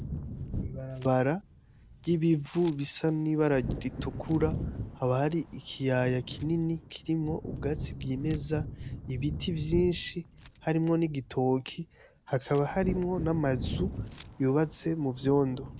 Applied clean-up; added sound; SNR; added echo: none; Keys jangling + Thunder / Wind; 9 dB; none.